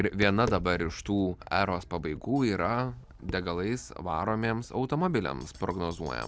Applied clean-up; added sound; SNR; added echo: none; Tap; 15 dB; none.